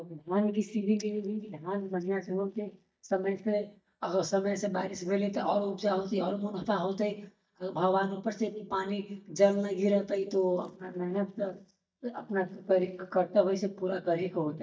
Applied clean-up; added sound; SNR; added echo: neural mask model DeepFilterNet 3.